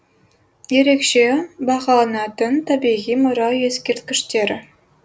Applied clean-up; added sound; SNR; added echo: none; none; none; none.